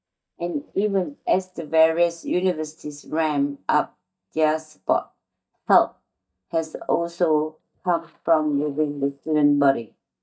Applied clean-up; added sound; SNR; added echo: neural mask model DeepFilterNet 3.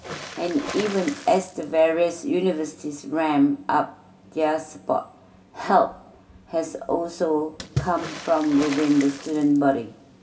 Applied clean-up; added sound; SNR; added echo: none; Water / Splash, splatter; 15 dB; reverberation time 0.7 s.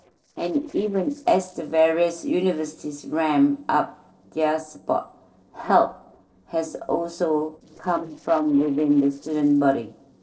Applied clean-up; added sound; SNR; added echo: neural separator model SepFormer DNS4.